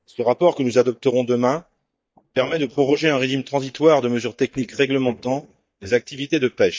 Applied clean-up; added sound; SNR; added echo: neural mask model DeepFilterNet 3.